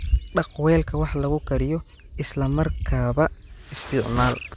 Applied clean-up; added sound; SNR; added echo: none; none; none; none.